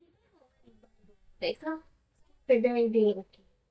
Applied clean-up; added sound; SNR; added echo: neural mask model DeepFilterNet 3.